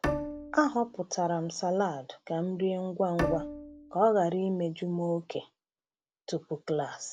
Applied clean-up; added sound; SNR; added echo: none; Bowed string instrument; 6 dB; none.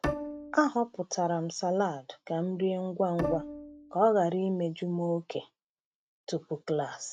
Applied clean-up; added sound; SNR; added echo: neural mask model RNNoise.